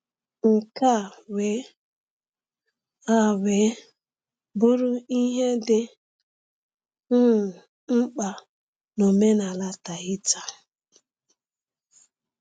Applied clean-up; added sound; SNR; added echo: none; none; none; none.